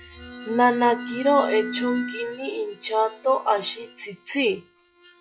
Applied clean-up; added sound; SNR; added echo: classical method log-MMSE.